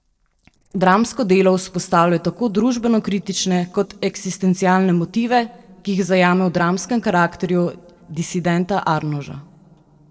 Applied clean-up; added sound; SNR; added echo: neural separator model SepFormer DNS4.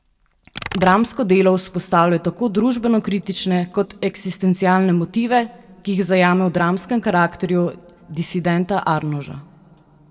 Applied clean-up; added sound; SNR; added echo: none; Computer keyboard; 15 dB; reverberation time 1.4 s.